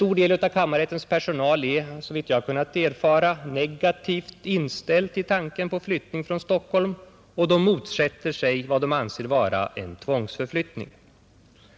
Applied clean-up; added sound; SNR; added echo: none; none; none; none.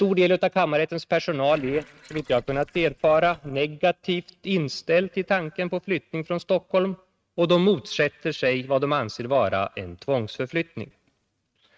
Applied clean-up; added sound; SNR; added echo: neural mask model RNNoise.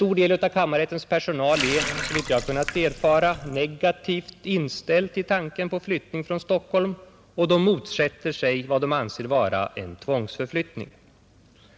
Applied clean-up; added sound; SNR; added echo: none; Water tap, faucet; 7 dB; none.